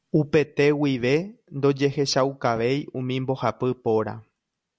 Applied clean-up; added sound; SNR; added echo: none; none; none; none.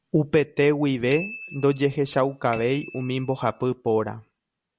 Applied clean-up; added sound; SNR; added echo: none; Bicycle bell; 12 dB; none.